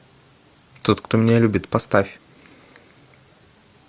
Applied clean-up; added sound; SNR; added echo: none; none; none; none.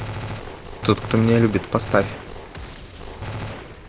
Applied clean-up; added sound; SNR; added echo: none; Gunshot, gunfire; 8 dB; none.